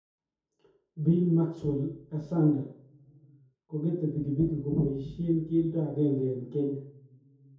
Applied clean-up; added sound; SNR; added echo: none; none; none; reverberation time 0.6 s.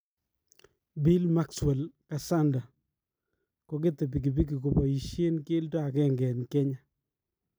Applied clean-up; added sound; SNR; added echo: none; none; none; none.